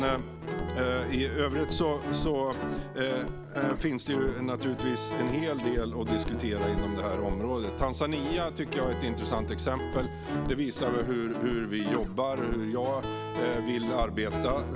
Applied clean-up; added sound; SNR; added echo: none; Guitar; 2 dB; none.